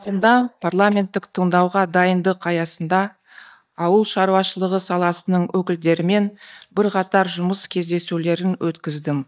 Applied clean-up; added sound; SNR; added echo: neural mask model DeepFilterNet 3.